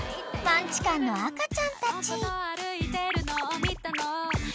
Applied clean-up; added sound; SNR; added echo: none; none; none; none.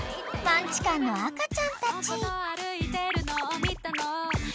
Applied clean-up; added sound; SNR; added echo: none; Dog; 17 dB; none.